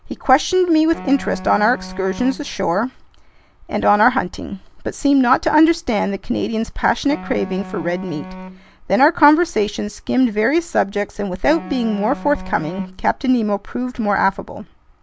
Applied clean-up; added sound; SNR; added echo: none; Wind instrument, woodwind instrument; 16 dB; none.